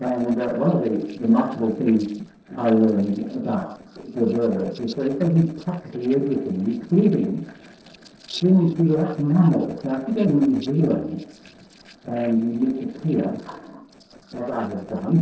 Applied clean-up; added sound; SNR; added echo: neural separator model SepFormer DNS4.